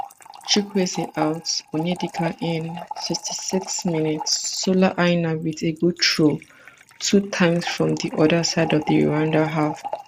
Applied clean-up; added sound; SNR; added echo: neural mask model RNNoise.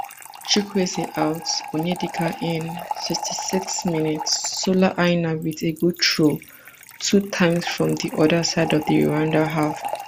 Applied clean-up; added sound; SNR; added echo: none; Fill (with liquid) / Trickle, dribble; 12 dB; none.